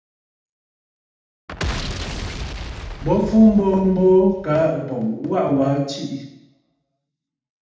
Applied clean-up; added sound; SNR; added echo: none; Boom; 9 dB; reverberation time 0.8 s.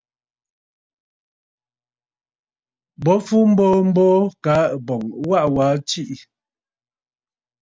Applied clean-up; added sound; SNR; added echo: none; none; none; none.